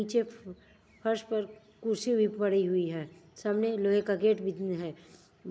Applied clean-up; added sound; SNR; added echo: none; none; none; none.